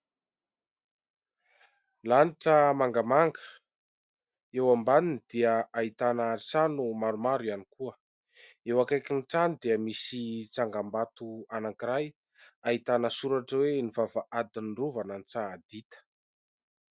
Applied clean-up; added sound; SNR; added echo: none; none; none; none.